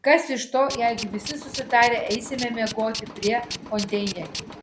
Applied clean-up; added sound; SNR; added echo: none; Tools; 10 dB; none.